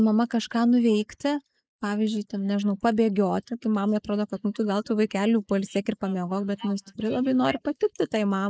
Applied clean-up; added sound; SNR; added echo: neural mask model Resemble Enhance denoiser.